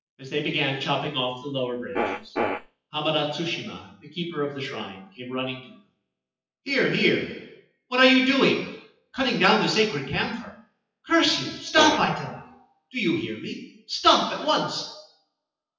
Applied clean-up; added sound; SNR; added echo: classical method WPE with log-MMSE.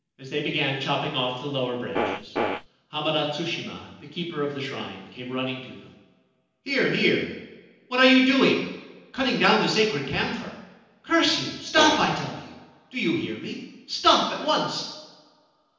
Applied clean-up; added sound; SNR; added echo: none; Fart; 1 dB; reverberation time 0.9 s.